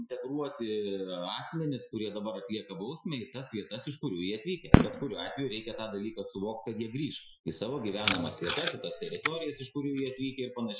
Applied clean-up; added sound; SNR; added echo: classical method Wiener filter.